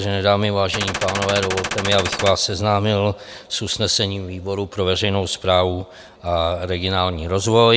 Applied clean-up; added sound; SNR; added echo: none; Gunshot, gunfire; 5 dB; none.